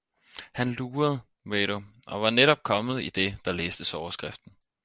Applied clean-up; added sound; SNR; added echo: none; none; none; none.